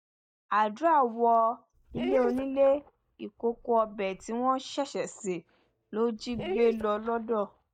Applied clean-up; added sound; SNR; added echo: neural mask model DeepFilterNet 3.